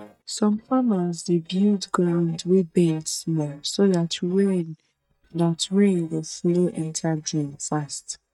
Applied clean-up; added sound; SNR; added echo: neural mask model DeepFilterNet 3.